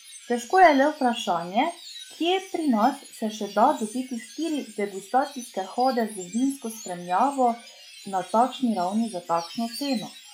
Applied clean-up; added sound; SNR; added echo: classical method log-MMSE.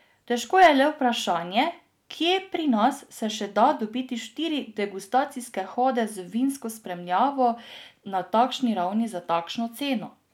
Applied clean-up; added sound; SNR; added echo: none; none; none; none.